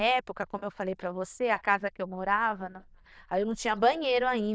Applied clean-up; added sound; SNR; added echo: neural diffusion model UNIVERSE++.